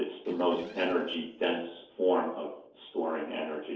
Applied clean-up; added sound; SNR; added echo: neural separator model SepFormer DNS4.